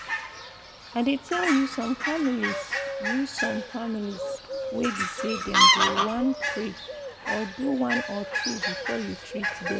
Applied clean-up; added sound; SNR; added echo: none; Fowl; -1 dB; none.